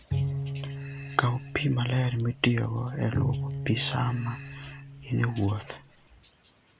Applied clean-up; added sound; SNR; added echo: none; Bowed string instrument; 5 dB; none.